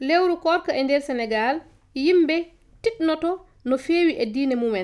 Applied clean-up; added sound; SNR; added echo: none; none; none; none.